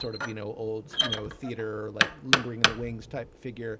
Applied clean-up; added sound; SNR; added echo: none; Knock; -5 dB; none.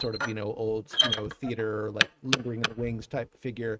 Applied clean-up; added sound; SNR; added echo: neural mask model RNNoise.